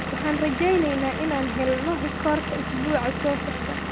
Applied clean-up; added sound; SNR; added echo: none; Engine / Vehicle; 4 dB; none.